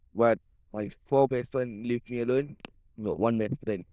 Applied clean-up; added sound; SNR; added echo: neural diffusion model UNIVERSE++.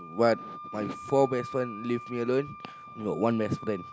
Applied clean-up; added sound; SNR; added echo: none; Wind instrument, woodwind instrument; 14 dB; none.